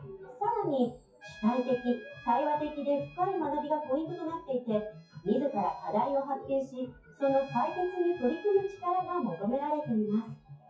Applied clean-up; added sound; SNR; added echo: classical method WPE with log-MMSE.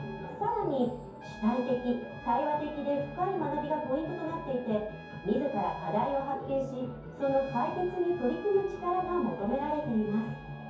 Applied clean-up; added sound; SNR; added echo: none; Trumpet; 19 dB; reverberation time 0.6 s.